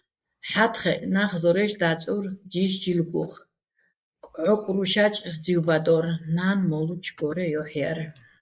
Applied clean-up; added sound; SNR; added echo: neural mask model Resemble Enhance denoiser.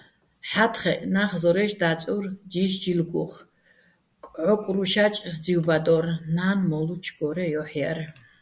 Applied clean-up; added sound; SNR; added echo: none; none; none; none.